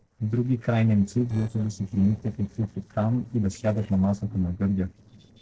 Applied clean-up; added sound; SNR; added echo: neural separator model SepFormer DNS4.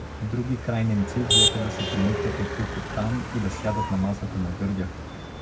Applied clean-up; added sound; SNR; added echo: none; Motor vehicle (road); 1 dB; reverberation time 0.4 s.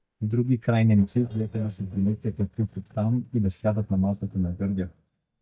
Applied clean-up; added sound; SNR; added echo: neural mask model DeepFilterNet 3.